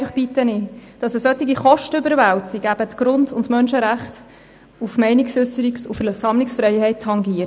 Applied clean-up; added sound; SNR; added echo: none; none; none; none.